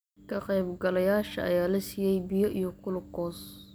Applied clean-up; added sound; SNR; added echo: none; none; none; none.